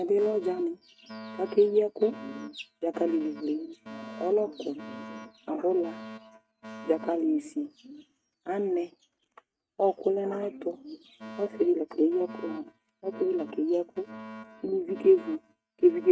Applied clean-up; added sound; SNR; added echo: neural mask model RNNoise.